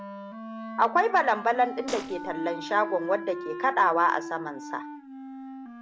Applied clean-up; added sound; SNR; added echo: none; Fart + Wind instrument, woodwind instrument; 10 dB; none.